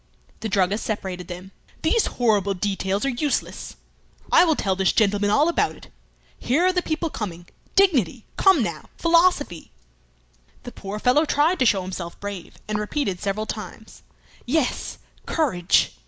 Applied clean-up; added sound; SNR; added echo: none; none; none; none.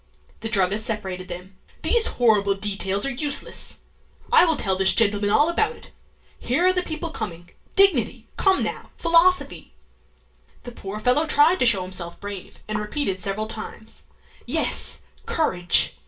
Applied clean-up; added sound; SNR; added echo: none; none; none; reverberation time 0.2 s.